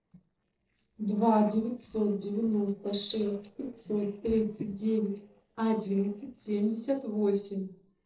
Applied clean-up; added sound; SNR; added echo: neural separator model SepFormer DNS4.